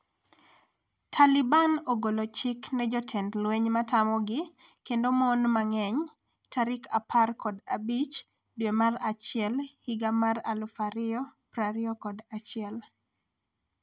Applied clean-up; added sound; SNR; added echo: none; none; none; none.